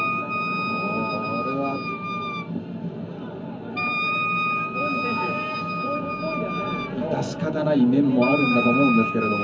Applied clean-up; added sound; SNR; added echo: none; Wind instrument, woodwind instrument; 3 dB; reverberation time 0.4 s.